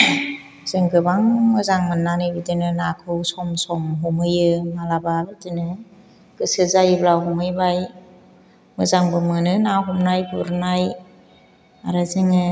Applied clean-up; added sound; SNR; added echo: none; none; none; none.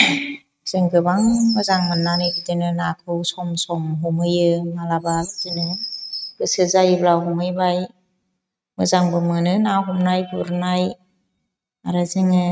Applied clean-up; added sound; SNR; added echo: neural mask model RNNoise.